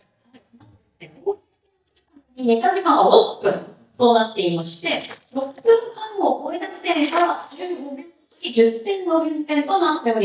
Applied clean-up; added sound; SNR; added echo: neural mask model DeepFilterNet 3.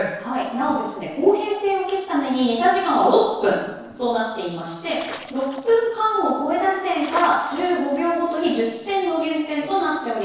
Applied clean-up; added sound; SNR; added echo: neural separator model SepFormer DNS4.